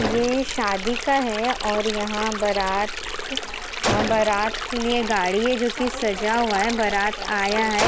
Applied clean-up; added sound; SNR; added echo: none; Gunshot, gunfire + Stream; 5 dB; none.